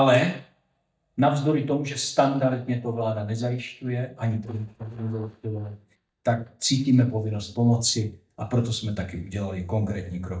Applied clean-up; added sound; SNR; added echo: neural mask model DeepFilterNet 3.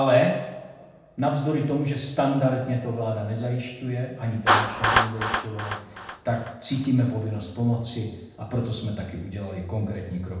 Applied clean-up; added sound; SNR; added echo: none; Clapping; 5 dB; reverberation time 0.8 s.